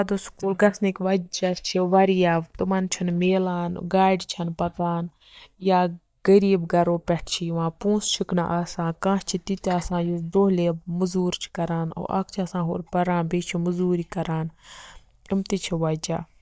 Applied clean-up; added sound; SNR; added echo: neural mask model DeepFilterNet 3.